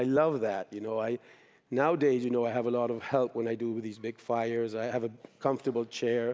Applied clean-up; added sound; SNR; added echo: none; none; none; none.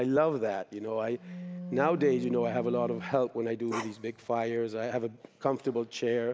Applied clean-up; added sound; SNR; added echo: none; Wind instrument, woodwind instrument + Bark; 11 dB; none.